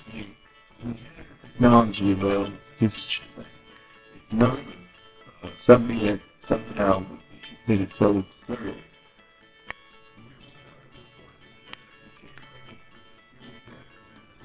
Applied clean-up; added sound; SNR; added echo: neural separator model SepFormer WHAMR!.